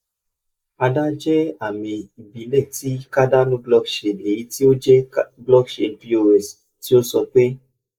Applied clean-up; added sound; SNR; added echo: neural mask model Resemble Enhance denoiser.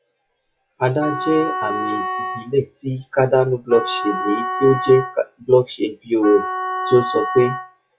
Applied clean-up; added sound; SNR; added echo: classical method log-MMSE.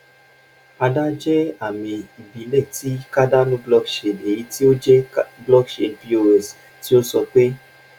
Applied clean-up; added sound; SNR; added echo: none; none; none; none.